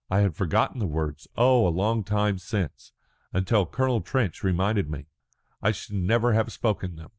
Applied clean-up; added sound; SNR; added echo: none; none; none; none.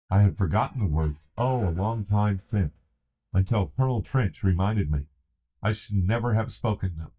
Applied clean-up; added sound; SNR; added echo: neural mask model DeepFilterNet 3.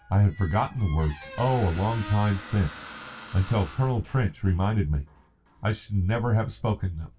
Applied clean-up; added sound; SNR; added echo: none; Squeak; 18 dB; reverberation time 0.2 s.